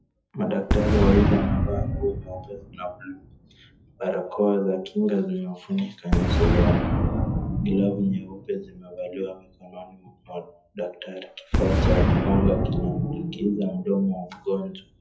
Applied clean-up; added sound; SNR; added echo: classical method WPE with log-MMSE.